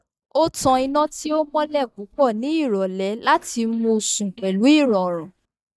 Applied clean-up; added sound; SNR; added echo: neural mask model DeepFilterNet 3.